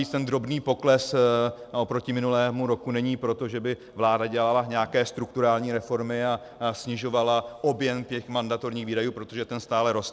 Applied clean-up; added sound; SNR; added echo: none; none; none; none.